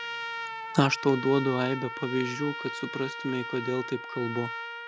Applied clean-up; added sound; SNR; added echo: none; Trumpet; 7 dB; none.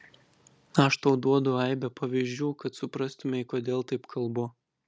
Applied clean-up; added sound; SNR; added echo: none; none; none; none.